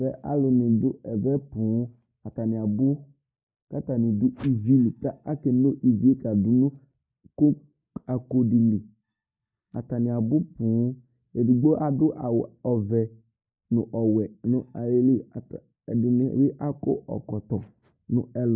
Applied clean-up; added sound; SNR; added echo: neural mask model DeepFilterNet 3.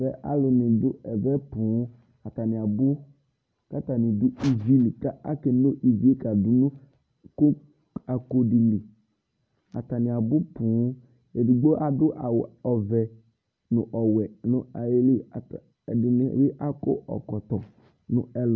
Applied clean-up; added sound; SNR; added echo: none; none; none; none.